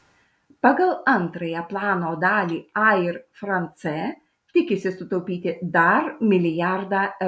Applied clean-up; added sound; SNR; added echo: none; none; none; none.